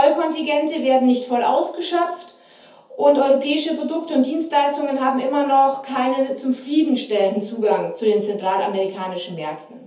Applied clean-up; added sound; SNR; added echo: none; none; none; reverberation time 0.5 s.